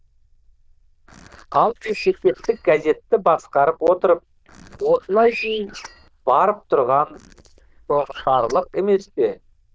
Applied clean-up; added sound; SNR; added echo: neural diffusion model UNIVERSE++.